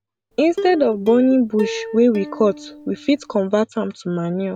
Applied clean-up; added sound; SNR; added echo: none; Plucked string instrument; 13 dB; none.